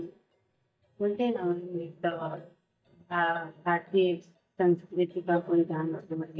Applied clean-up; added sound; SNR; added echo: neural mask model DeepFilterNet 3.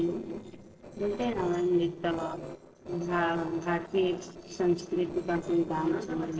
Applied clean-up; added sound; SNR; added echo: neural separator model SepFormer DNS4.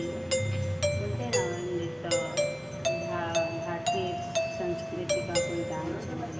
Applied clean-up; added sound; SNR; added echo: none; Doorbell; -1 dB; reverberation time 2.0 s.